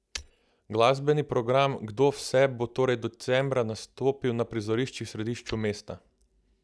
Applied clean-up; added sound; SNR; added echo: neural mask model DeepFilterNet 3.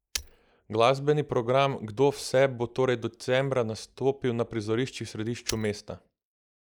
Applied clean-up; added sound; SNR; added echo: neural mask model Resemble Enhance denoiser.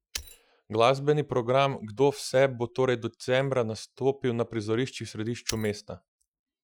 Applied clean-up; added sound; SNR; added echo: classical method Wiener filter.